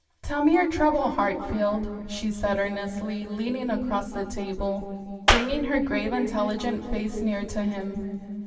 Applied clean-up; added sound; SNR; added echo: none; Clapping; 0 dB; reverberation time 2.6 s.